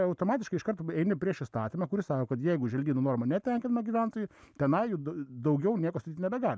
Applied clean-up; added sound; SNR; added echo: none; none; none; none.